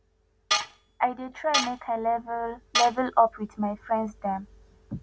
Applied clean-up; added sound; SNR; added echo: none; Tools; 2 dB; none.